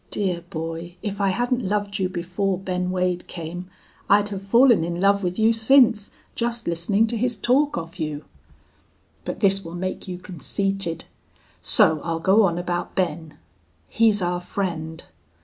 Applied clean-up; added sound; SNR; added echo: none; none; none; none.